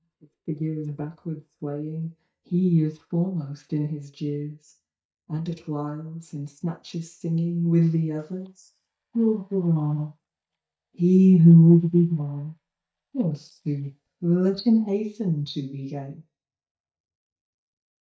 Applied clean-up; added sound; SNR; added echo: neural mask model DeepFilterNet 3.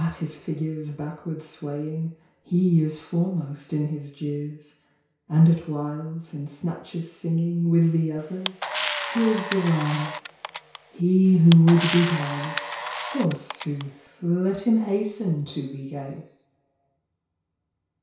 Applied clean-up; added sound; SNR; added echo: none; Camera; 6 dB; reverberation time 0.6 s.